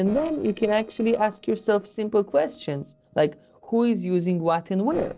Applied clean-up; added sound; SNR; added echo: neural separator model SepFormer DNS4.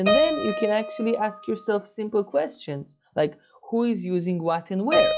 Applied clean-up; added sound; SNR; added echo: classical method log-MMSE.